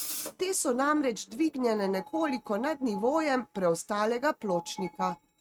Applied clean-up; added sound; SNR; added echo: neural mask model RNNoise.